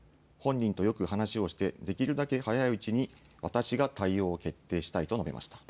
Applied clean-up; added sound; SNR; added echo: none; none; none; none.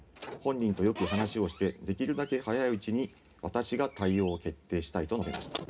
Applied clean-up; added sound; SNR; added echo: none; Squeak / Slam; 14 dB; reverberation time 0.3 s.